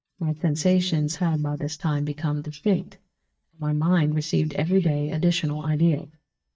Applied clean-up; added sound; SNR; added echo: neural mask model DeepFilterNet 3.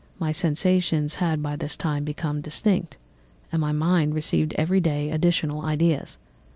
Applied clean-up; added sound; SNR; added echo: none; none; none; none.